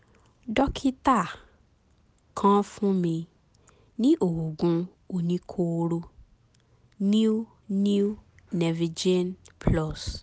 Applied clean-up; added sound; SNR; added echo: none; none; none; none.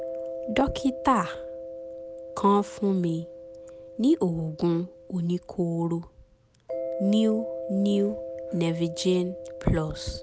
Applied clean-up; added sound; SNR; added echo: none; Mallet percussion; 10 dB; none.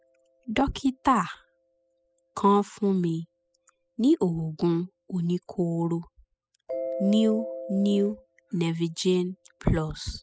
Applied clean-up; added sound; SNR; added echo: classical method spectral subtraction.